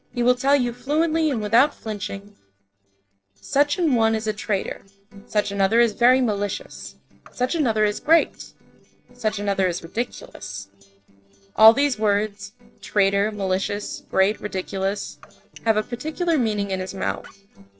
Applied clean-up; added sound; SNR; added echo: neural separator model SepFormer DNS4.